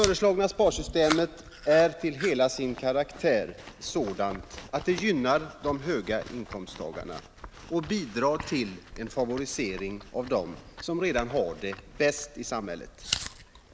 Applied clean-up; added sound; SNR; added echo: none; Chewing, mastication; 12 dB; none.